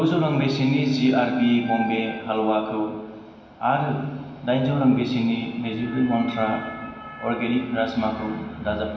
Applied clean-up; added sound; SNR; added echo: none; Organ; 15 dB; reverberation time 1.4 s.